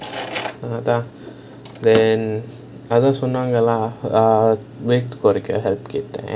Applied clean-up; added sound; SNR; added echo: none; none; none; none.